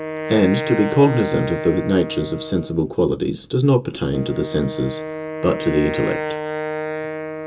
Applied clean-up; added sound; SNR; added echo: none; Wind instrument, woodwind instrument; 7 dB; reverberation time 0.2 s.